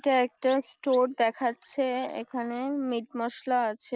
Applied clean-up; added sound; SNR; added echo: neural separator model SepFormer DNS4.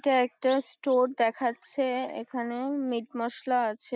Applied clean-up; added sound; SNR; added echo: neural mask model DeepFilterNet 3.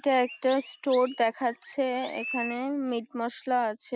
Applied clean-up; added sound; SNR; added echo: none; Chirp, tweet; 15 dB; none.